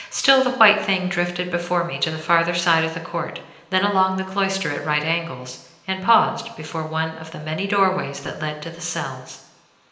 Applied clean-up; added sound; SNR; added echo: none; none; none; reverberation time 0.9 s.